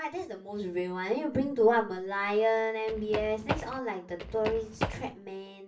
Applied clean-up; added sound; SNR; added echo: none; Run; 6 dB; reverberation time 0.3 s.